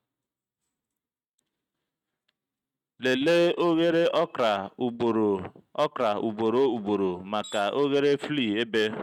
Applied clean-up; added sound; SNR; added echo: neural mask model RNNoise.